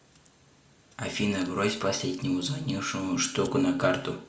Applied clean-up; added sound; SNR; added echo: none; none; none; none.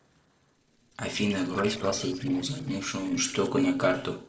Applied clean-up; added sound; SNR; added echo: neural separator model SepFormer DNS4.